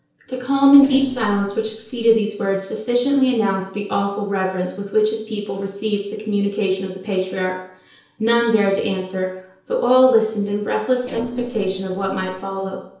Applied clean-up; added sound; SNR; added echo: neural separator model SepFormer DNS4.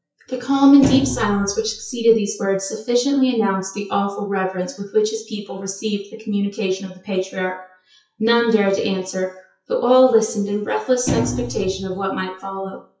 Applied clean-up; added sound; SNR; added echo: classical method WPE with log-MMSE.